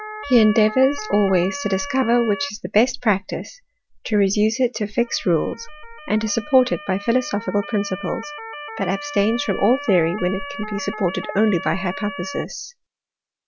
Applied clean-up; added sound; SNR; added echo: none; Motor vehicle (road) / Siren; 13 dB; none.